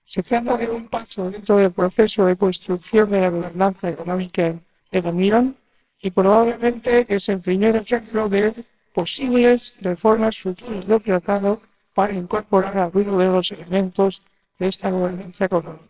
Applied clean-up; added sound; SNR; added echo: neural separator model SepFormer WHAMR!.